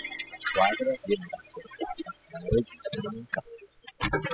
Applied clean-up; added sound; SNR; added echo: classical method spectral subtraction.